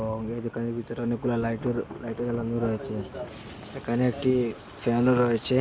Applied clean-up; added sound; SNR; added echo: none; Thunder; 20 dB; none.